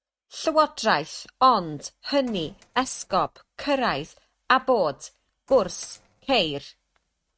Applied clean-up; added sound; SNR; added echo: neural mask model RNNoise.